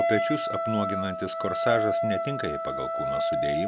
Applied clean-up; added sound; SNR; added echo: none; Wind instrument, woodwind instrument; -3 dB; none.